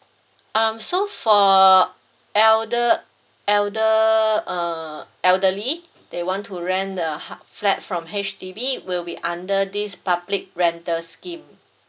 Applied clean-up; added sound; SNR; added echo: none; none; none; none.